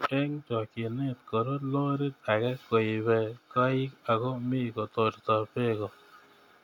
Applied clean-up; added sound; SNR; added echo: none; none; none; none.